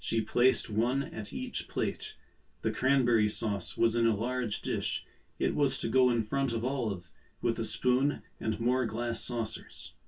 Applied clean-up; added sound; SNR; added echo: none; none; none; reverberation time 0.2 s.